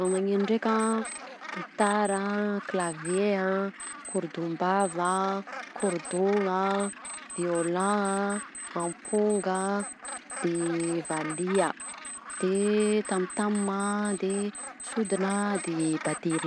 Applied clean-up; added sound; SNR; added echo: none; Alarm + Gull, seagull; 11 dB; none.